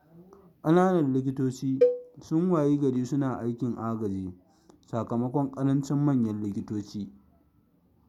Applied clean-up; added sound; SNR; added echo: none; Cowbell; 2 dB; none.